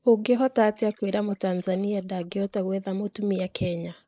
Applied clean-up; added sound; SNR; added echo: neural mask model Resemble Enhance denoiser.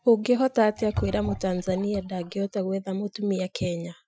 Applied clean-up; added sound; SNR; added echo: classical method Wiener filter.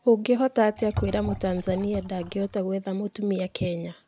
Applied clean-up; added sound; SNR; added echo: none; Liquid; 11 dB; none.